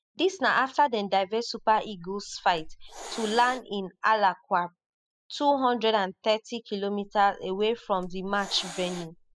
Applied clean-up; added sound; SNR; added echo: classical method spectral subtraction.